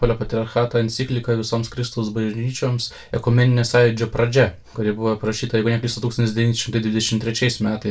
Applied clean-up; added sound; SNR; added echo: none; none; none; reverberation time 0.2 s.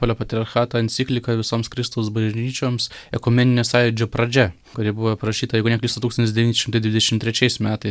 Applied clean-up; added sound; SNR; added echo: none; none; none; none.